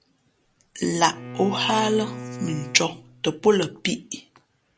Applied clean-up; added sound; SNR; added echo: none; Bowed string instrument; 13 dB; none.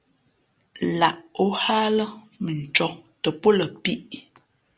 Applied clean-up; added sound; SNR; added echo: none; none; none; none.